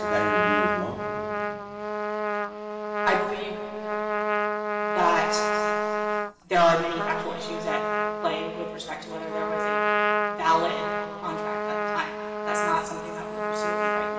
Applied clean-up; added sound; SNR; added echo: none; Trumpet; -2 dB; reverberation time 2.4 s.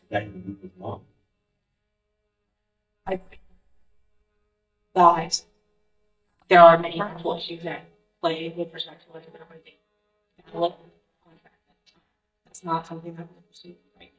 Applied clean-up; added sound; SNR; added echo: neural mask model DeepFilterNet 3.